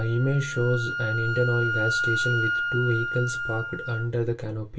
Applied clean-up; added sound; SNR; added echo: none; Wind instrument, woodwind instrument; 3 dB; reverberation time 0.2 s.